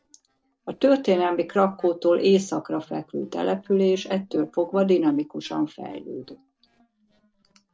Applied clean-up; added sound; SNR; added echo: neural separator model SepFormer DNS4.